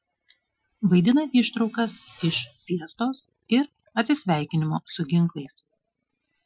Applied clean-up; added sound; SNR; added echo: classical method Wiener filter.